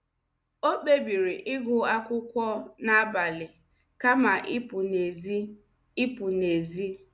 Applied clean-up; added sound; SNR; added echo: none; none; none; none.